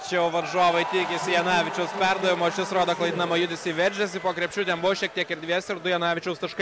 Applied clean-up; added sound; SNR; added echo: none; none; none; none.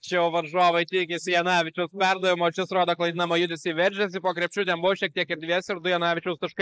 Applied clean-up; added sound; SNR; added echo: neural mask model Resemble Enhance denoiser.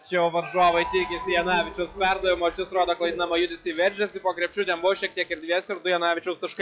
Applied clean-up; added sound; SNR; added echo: classical method log-MMSE.